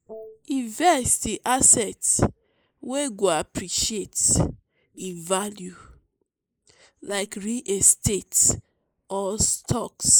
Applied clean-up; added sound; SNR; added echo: neural mask model Resemble Enhance denoiser.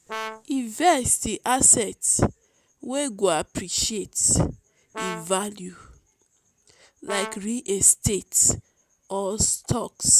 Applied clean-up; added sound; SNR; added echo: none; Brass instrument; 13 dB; none.